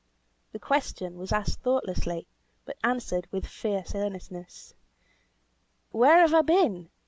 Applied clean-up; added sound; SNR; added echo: none; none; none; none.